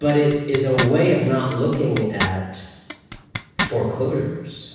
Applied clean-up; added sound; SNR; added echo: none; Zipper (clothing); 9 dB; reverberation time 1.1 s.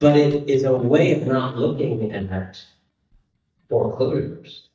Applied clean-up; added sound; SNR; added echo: neural mask model DeepFilterNet 3.